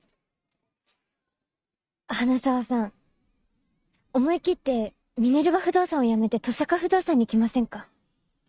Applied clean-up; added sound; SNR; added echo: neural mask model RNNoise.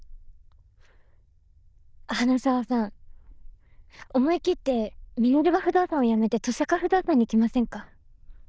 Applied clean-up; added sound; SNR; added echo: neural diffusion model UNIVERSE++.